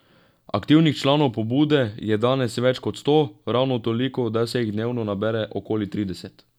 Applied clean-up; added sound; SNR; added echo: none; none; none; none.